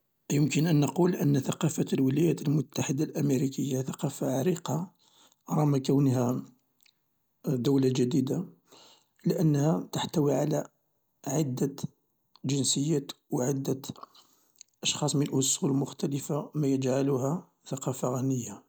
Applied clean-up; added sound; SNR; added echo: none; none; none; none.